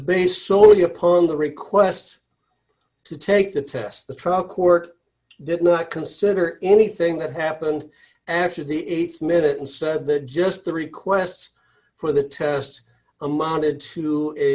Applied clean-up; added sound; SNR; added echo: none; none; none; none.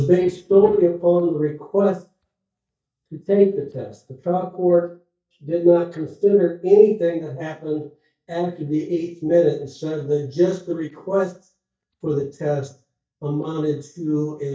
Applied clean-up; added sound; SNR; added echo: neural mask model DeepFilterNet 3.